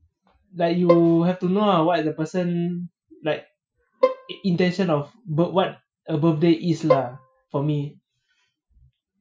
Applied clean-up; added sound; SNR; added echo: classical method Wiener filter.